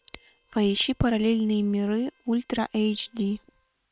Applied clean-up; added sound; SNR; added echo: neural separator model SepFormer WHAM!.